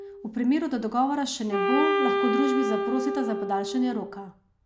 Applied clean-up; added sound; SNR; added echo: none; Wind instrument, woodwind instrument; 1 dB; none.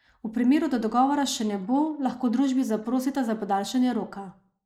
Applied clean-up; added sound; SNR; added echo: neural mask model Resemble Enhance denoiser.